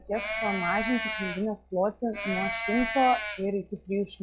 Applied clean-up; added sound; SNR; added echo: classical method log-MMSE.